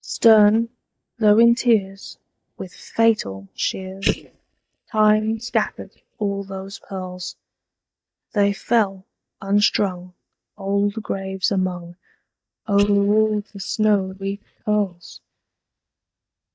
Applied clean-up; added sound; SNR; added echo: neural mask model DeepFilterNet 3.